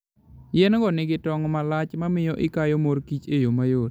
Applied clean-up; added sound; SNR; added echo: none; none; none; none.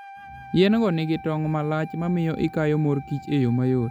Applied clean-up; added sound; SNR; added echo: none; Wind instrument, woodwind instrument; 18 dB; none.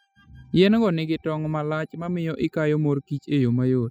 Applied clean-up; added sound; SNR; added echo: classical method spectral subtraction.